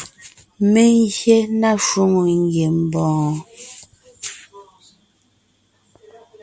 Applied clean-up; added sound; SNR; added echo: none; none; none; none.